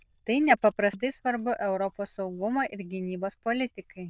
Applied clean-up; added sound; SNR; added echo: neural diffusion model UNIVERSE++.